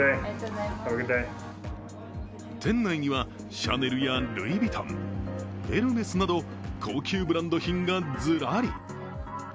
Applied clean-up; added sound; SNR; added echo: none; Bass guitar; 12 dB; none.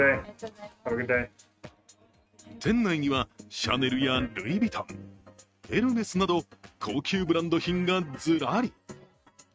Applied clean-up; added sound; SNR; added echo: neural mask model RNNoise.